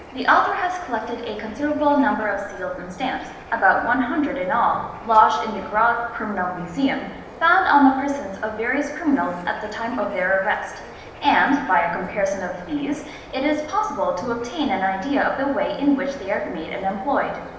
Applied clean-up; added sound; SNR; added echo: none; Bird; 18 dB; reverberation time 1.0 s.